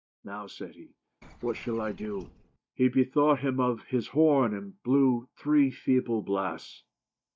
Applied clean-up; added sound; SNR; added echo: neural mask model DeepFilterNet 3.